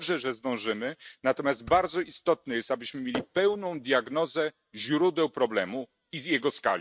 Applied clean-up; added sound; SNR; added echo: neural mask model RNNoise.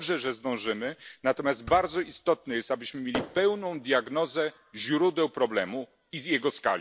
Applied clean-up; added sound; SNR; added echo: none; Fireworks; 18 dB; none.